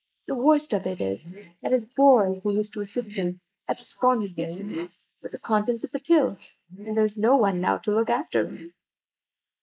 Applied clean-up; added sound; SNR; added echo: neural mask model Resemble Enhance denoiser.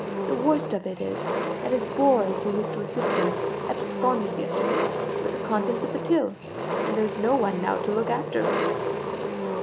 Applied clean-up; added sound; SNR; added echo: none; Engine; 1 dB; none.